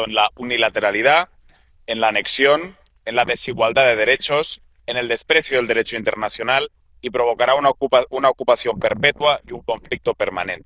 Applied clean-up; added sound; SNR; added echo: neural diffusion model UNIVERSE++.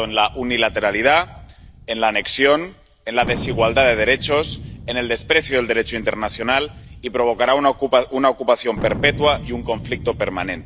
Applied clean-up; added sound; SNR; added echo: none; Thunder; 14 dB; none.